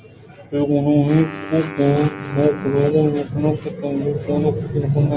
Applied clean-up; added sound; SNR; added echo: none; Wind instrument, woodwind instrument; 16 dB; none.